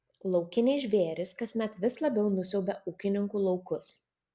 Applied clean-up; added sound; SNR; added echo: none; none; none; none.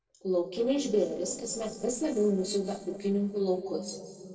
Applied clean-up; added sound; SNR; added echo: neural separator model SepFormer DNS4.